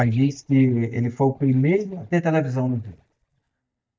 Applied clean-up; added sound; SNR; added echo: neural mask model DeepFilterNet 3.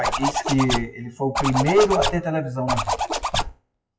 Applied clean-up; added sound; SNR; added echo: classical method WPE with log-MMSE.